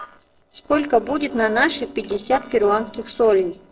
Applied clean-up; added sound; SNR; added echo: neural separator model SepFormer DNS4.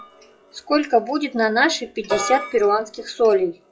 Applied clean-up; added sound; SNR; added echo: classical method WPE with log-MMSE.